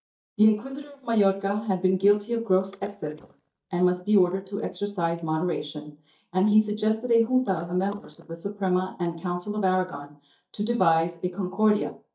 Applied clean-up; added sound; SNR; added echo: neural mask model DeepFilterNet 3.